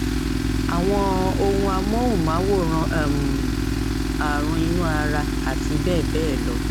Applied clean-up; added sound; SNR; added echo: none; Tools; -2 dB; none.